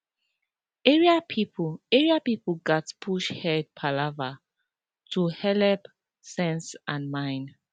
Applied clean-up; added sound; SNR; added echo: none; none; none; none.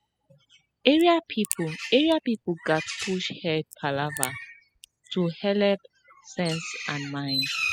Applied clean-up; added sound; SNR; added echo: classical method spectral subtraction.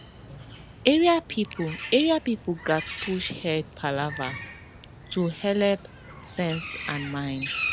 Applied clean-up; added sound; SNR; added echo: none; Crack + Bird; 9 dB; none.